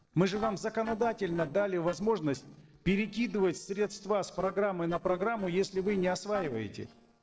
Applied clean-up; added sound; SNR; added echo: neural separator model SepFormer DNS4.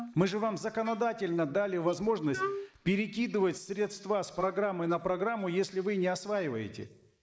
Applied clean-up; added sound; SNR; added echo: neural mask model Resemble Enhance denoiser.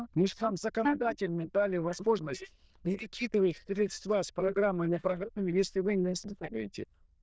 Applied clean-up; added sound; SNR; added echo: neural diffusion model UNIVERSE++.